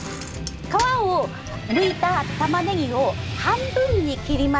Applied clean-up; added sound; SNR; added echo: none; Motorcycle / Traffic noise, roadway noise + Bicycle; 7 dB; none.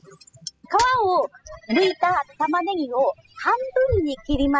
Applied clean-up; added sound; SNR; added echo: classical method spectral subtraction.